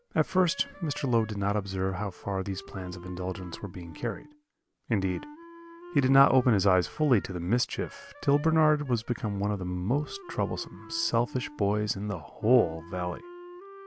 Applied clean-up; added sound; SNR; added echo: none; Wind instrument, woodwind instrument; 19 dB; none.